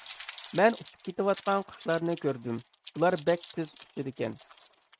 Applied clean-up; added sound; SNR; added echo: neural mask model RNNoise.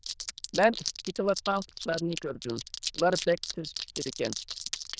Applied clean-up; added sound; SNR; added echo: neural diffusion model UNIVERSE++.